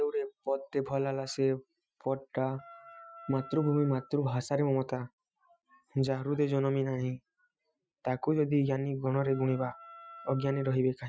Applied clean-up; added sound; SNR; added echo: classical method Wiener filter.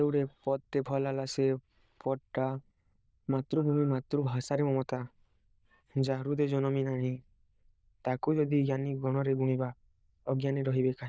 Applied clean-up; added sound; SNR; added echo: neural diffusion model UNIVERSE++.